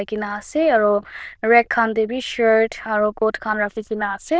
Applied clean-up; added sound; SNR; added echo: neural diffusion model UNIVERSE++.